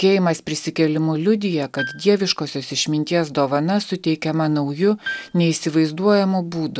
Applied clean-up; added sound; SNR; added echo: none; Piano; 16 dB; none.